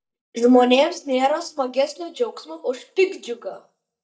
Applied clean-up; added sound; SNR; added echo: neural mask model DeepFilterNet 3.